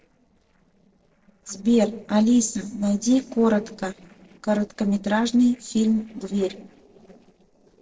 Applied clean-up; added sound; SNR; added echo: neural separator model SepFormer DNS4.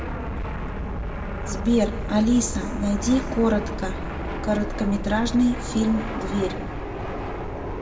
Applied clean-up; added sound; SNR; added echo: none; Fixed-wing aircraft, airplane; 4 dB; reverberation time 1.0 s.